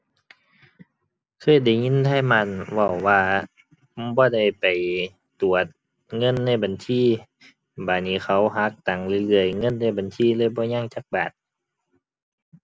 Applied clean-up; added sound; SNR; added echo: none; none; none; none.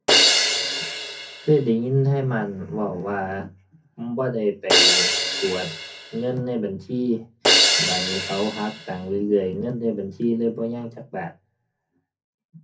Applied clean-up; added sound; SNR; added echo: none; Crash cymbal; -5 dB; reverberation time 0.3 s.